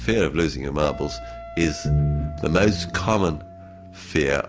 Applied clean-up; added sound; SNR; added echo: none; Wind instrument, woodwind instrument; 17 dB; none.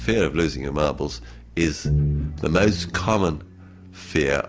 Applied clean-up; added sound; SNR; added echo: none; none; none; none.